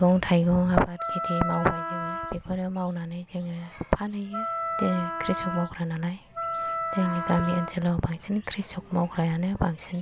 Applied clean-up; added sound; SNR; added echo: none; Wind instrument, woodwind instrument; 5 dB; none.